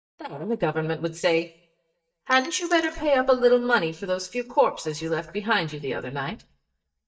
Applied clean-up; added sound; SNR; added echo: neural mask model DeepFilterNet 3.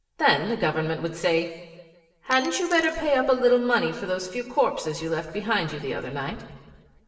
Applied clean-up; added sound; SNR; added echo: none; Coin (dropping); 18 dB; reverberation time 1.4 s.